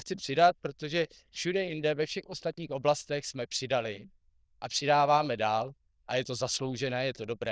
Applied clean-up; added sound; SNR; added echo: neural diffusion model UNIVERSE++.